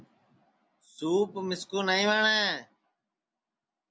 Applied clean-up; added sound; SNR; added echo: none; none; none; none.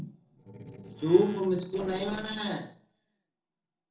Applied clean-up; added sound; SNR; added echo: neural separator model SepFormer DNS4.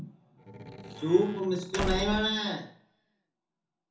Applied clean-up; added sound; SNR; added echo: none; Squeak / Slam / Wood; 6 dB; reverberation time 0.6 s.